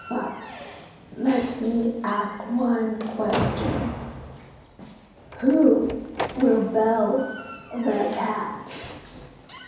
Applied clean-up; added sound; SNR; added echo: none; Slam; 10 dB; reverberation time 0.9 s.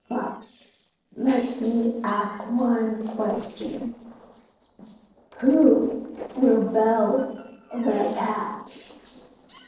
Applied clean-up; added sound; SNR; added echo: neural separator model SepFormer DNS4.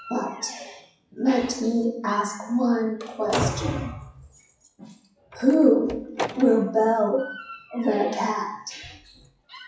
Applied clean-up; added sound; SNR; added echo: classical method WPE with log-MMSE.